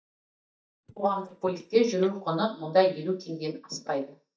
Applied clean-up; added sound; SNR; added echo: neural mask model DeepFilterNet 3.